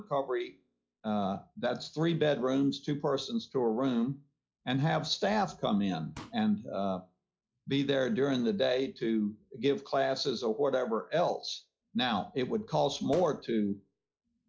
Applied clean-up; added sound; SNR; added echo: classical method log-MMSE.